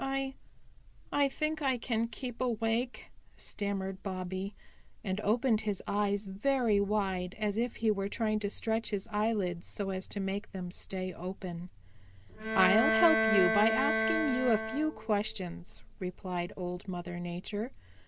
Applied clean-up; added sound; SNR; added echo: none; Bowed string instrument; 0 dB; none.